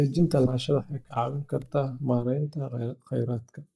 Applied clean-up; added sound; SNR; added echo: neural mask model DeepFilterNet 3.